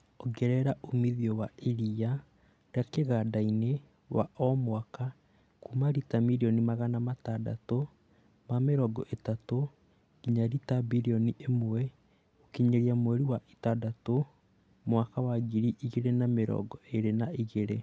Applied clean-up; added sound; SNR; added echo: none; none; none; none.